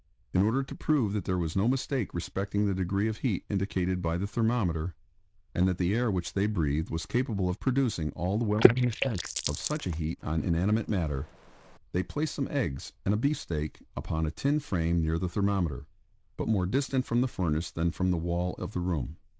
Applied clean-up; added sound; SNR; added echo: neural diffusion model UNIVERSE++.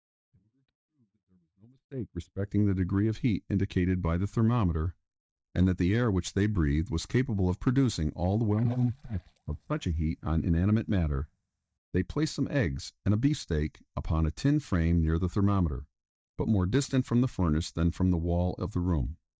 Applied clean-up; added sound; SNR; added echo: neural mask model DeepFilterNet 3.